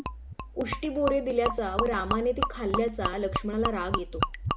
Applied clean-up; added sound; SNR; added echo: none; Gurgling / Liquid; 3 dB; none.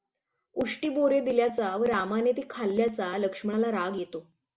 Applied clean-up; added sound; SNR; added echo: none; none; none; none.